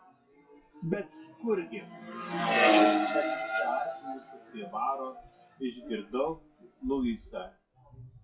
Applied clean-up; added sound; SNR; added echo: classical method WPE with log-MMSE.